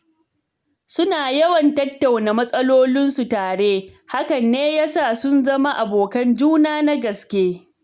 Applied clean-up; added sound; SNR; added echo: none; none; none; none.